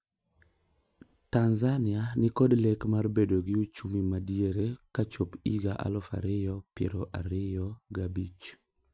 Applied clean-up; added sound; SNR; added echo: none; none; none; none.